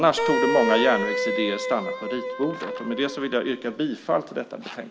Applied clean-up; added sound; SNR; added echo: none; Wind instrument, woodwind instrument; 2 dB; none.